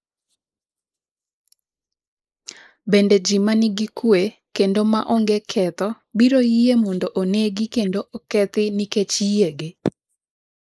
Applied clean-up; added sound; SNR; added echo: neural mask model Resemble Enhance denoiser.